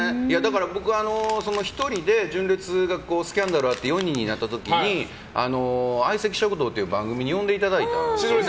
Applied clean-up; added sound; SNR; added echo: none; Crushing; 17 dB; none.